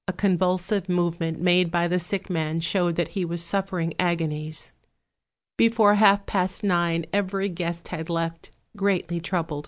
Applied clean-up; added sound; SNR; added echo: none; none; none; none.